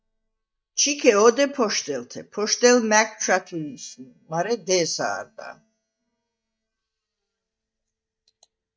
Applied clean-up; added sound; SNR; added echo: neural mask model DeepFilterNet 3.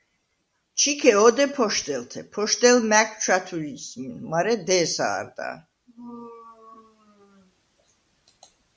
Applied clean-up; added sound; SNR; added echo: none; none; none; none.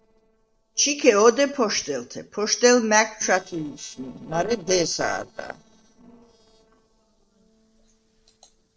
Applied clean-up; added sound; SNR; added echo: neural separator model SepFormer DNS4.